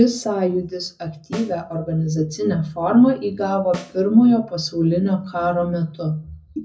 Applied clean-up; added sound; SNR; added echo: none; Snare drum; 19 dB; reverberation time 0.4 s.